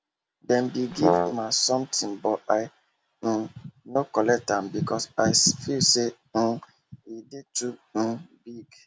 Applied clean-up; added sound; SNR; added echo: none; Brass instrument; -2 dB; none.